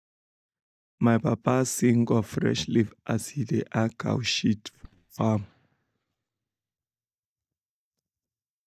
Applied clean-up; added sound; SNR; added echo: neural mask model DeepFilterNet 3.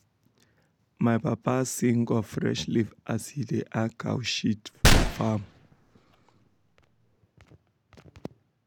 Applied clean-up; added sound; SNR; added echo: none; Gunshot, gunfire; -4 dB; none.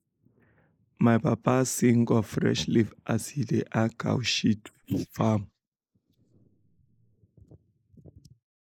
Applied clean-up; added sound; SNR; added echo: neural mask model Resemble Enhance denoiser.